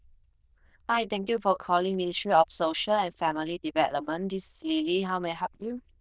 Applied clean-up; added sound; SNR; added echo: neural diffusion model UNIVERSE++.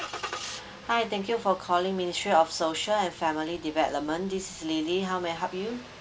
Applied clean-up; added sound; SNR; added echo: none; Engine starting; 15 dB; none.